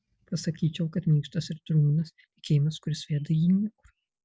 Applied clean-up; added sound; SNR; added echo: none; none; none; none.